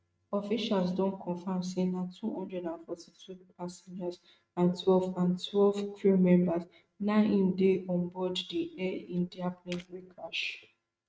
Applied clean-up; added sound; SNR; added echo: neural mask model RNNoise.